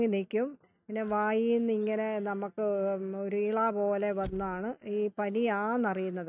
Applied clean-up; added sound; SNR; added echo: neural mask model RNNoise.